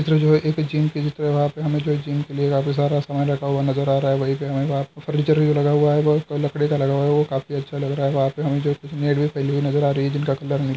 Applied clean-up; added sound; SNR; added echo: none; none; none; none.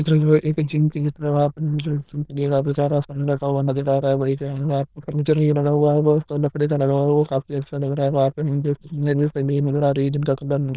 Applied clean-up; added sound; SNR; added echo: neural diffusion model UNIVERSE++.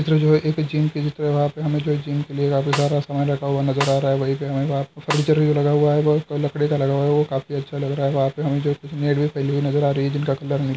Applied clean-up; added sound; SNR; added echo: none; Snare drum; 10 dB; none.